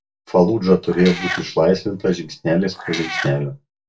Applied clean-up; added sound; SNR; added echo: none; Meow; 8 dB; reverberation time 0.1 s.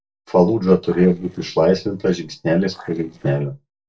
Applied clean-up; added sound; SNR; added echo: neural separator model SepFormer DNS4.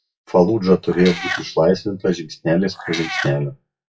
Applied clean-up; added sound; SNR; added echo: classical method WPE with log-MMSE.